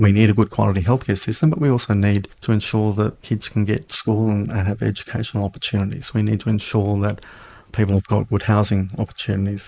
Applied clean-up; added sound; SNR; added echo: neural mask model Resemble Enhance denoiser.